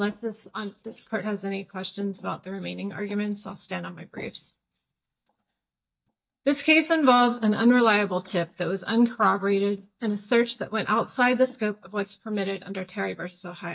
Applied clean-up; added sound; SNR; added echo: neural mask model DeepFilterNet 3.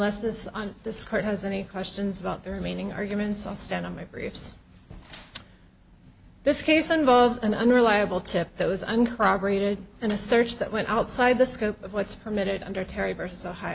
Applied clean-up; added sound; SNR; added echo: none; none; none; none.